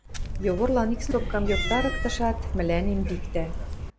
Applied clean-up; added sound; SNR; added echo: none; Cat; 1 dB; none.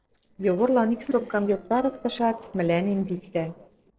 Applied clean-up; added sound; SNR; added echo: neural separator model SepFormer DNS4.